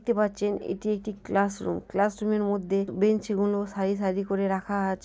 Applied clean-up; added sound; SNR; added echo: none; none; none; none.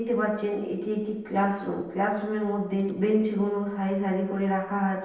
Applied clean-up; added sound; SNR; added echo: neural separator model SepFormer DNS4.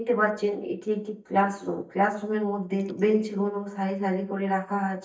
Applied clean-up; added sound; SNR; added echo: neural mask model DeepFilterNet 3.